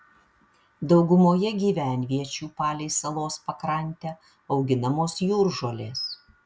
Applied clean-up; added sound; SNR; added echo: none; none; none; none.